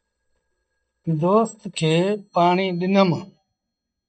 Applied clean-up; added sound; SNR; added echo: neural mask model DeepFilterNet 3.